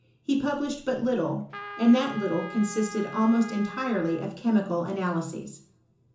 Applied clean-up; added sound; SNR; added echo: none; Trumpet; 15 dB; reverberation time 0.7 s.